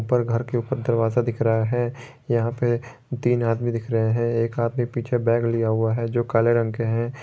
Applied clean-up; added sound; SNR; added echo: none; none; none; none.